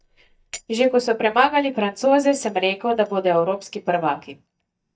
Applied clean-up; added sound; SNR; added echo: neural mask model DeepFilterNet 3.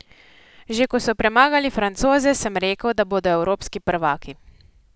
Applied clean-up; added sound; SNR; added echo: none; none; none; none.